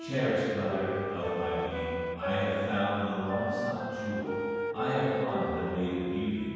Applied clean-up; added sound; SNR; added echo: none; Wind instrument, woodwind instrument; 4 dB; reverberation time 2.1 s.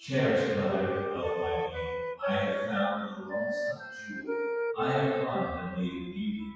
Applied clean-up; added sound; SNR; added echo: classical method WPE with log-MMSE.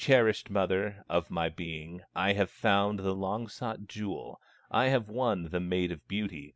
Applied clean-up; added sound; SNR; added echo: none; none; none; none.